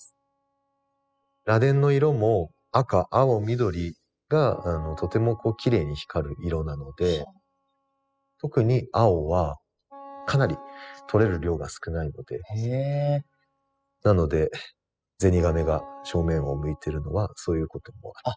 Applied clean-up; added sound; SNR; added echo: classical method spectral subtraction.